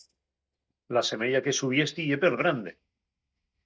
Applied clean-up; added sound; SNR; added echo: neural mask model DeepFilterNet 3.